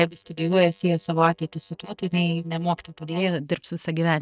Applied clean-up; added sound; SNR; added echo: neural mask model DeepFilterNet 3.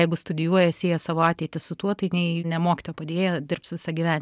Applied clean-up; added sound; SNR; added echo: none; none; none; none.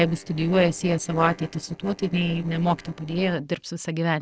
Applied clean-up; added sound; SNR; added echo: neural separator model SepFormer DNS4.